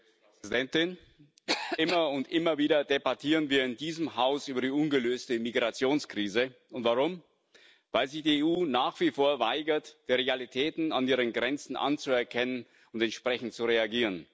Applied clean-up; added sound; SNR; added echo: none; none; none; none.